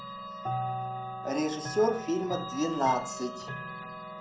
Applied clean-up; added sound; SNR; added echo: none; Chime / Clock; 5 dB; reverberation time 0.6 s.